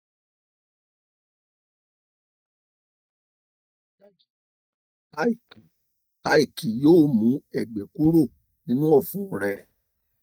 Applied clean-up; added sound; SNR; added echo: neural mask model DeepFilterNet 3.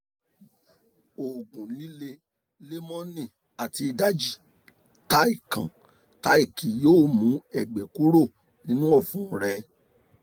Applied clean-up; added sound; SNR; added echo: none; none; none; none.